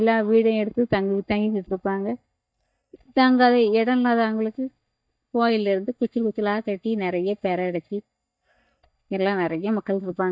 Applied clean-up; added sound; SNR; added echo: neural mask model DeepFilterNet 3.